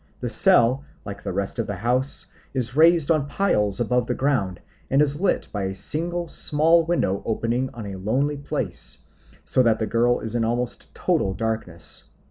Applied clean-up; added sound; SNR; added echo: none; none; none; none.